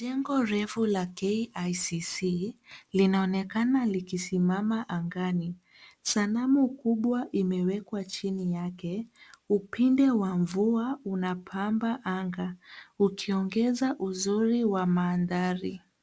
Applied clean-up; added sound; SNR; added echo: none; none; none; none.